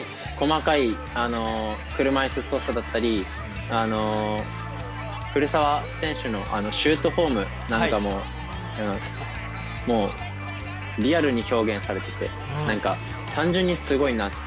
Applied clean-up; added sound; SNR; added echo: none; Crowd; 13 dB; none.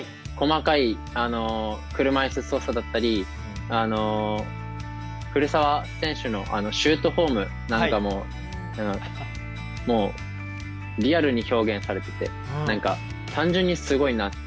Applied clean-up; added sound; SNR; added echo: none; none; none; none.